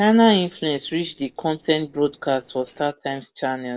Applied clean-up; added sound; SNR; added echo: neural separator model SepFormer DNS4.